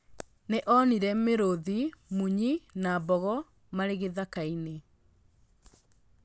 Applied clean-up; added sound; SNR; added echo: none; none; none; none.